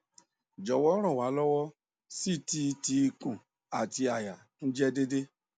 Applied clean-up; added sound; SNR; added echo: none; none; none; none.